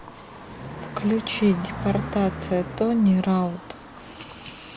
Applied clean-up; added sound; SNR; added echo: none; Car passing by; 11 dB; none.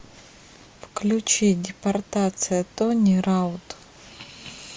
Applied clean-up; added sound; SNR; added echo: none; none; none; none.